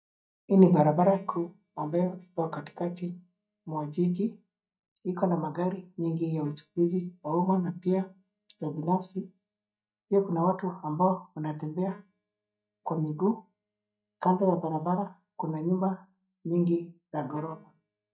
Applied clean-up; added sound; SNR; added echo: neural mask model DeepFilterNet 3.